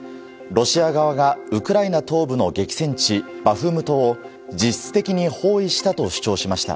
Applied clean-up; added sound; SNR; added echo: none; none; none; none.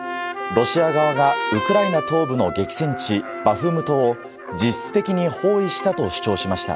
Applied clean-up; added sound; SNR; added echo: none; Trumpet; 8 dB; none.